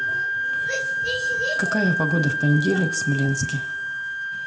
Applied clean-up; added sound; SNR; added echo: none; Wind instrument, woodwind instrument; 1 dB; reverberation time 1.9 s.